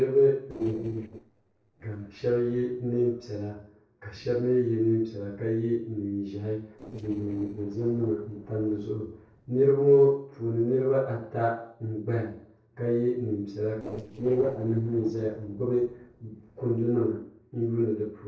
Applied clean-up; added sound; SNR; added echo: neural separator model SepFormer DNS4.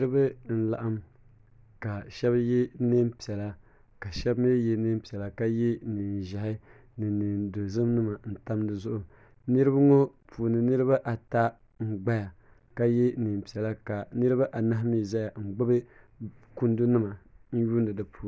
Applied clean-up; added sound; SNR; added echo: none; none; none; none.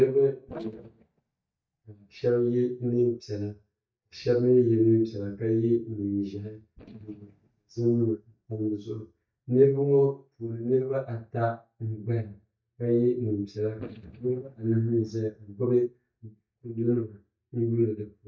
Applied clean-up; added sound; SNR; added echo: neural mask model DeepFilterNet 3.